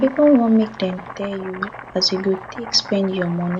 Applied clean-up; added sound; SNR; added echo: none; Boiling; 16 dB; none.